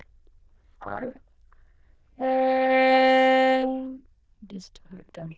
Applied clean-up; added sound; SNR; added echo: neural diffusion model UNIVERSE++.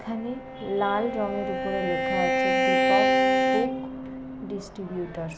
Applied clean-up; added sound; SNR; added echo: none; Bowed string instrument; -5 dB; none.